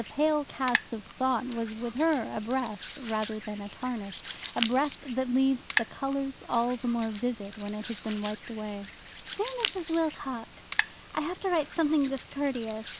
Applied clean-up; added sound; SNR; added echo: none; Hands; 5 dB; none.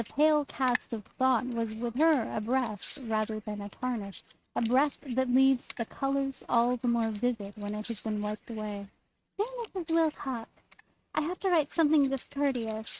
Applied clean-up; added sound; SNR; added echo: neural mask model RNNoise.